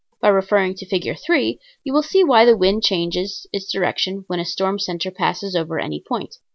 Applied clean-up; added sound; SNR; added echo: none; none; none; none.